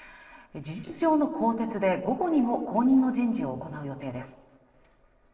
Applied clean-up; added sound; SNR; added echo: neural separator model SepFormer DNS4.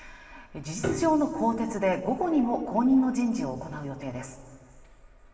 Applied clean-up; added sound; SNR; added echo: none; Piano; 12 dB; reverberation time 2.1 s.